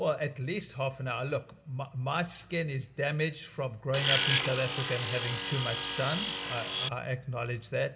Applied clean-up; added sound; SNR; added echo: none; Tools; -3 dB; reverberation time 0.9 s.